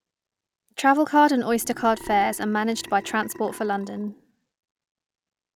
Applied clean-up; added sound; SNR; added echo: none; Burping, eructation; 18 dB; none.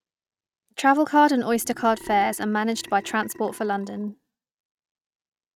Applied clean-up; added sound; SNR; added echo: neural mask model RNNoise.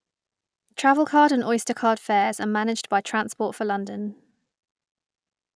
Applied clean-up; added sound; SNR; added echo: none; none; none; none.